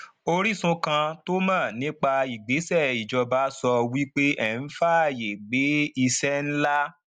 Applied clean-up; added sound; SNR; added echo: none; none; none; none.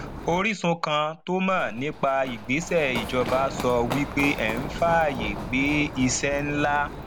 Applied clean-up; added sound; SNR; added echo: none; Run; 9 dB; none.